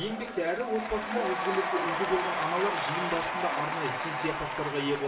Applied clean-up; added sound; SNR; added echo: none; Applause / Crowd / Cheering; 0 dB; reverberation time 0.3 s.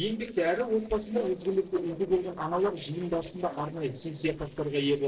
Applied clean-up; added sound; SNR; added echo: neural separator model SepFormer DNS4.